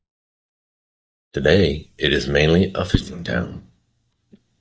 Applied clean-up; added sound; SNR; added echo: neural mask model DeepFilterNet 3.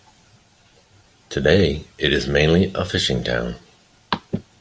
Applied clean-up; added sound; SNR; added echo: none; none; none; none.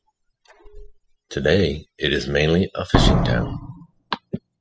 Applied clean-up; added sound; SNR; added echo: classical method spectral subtraction.